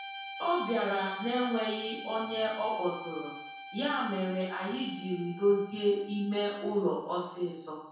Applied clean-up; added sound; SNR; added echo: none; Guitar; 13 dB; reverberation time 0.6 s.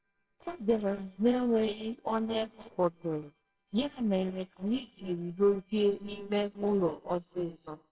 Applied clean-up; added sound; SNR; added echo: neural separator model SepFormer WHAMR!.